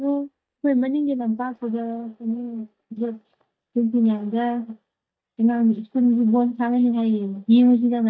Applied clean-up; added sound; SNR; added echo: neural mask model DeepFilterNet 3.